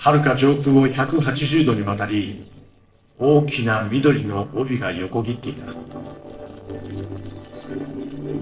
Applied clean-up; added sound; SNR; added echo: neural separator model SepFormer DNS4.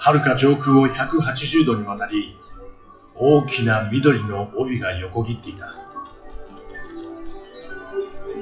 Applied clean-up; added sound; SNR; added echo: classical method WPE with log-MMSE.